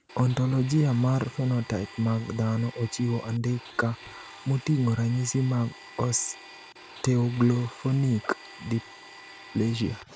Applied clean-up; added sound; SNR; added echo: none; Domestic sounds, home sounds; 19 dB; none.